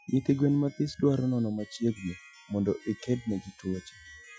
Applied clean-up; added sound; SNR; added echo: classical method Wiener filter.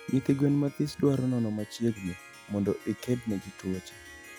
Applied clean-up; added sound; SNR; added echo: none; Harp; 20 dB; none.